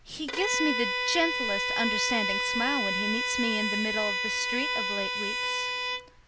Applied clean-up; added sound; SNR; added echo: none; Bowed string instrument; -2 dB; none.